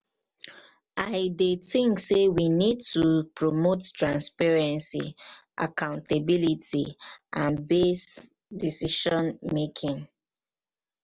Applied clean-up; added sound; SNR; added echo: none; none; none; none.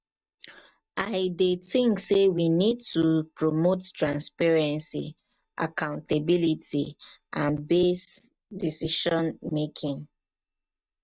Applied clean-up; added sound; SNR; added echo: neural mask model DeepFilterNet 3.